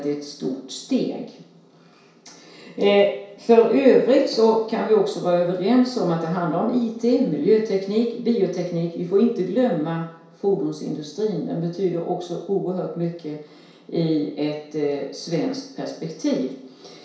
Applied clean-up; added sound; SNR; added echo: none; none; none; reverberation time 0.6 s.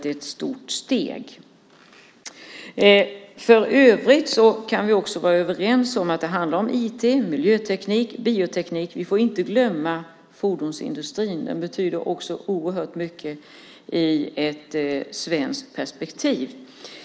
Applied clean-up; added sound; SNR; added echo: none; none; none; none.